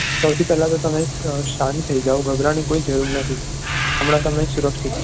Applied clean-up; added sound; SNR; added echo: none; Bird + Frying (food); 4 dB; none.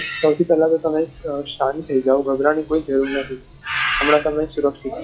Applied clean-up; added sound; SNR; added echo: classical method log-MMSE.